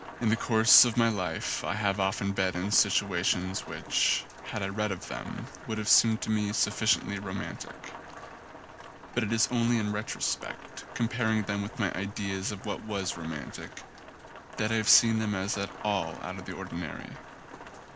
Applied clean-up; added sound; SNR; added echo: none; Rain; 15 dB; none.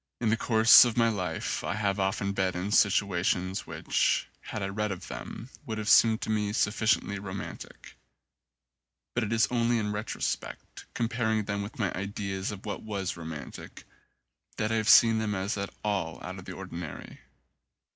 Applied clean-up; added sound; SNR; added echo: none; none; none; none.